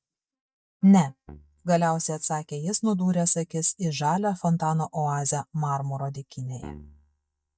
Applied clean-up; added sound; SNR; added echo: neural mask model DeepFilterNet 3.